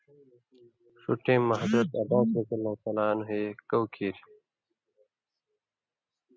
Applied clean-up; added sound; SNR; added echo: none; none; none; none.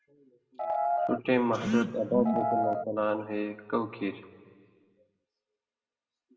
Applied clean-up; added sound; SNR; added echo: none; Piano; -3 dB; reverberation time 1.2 s.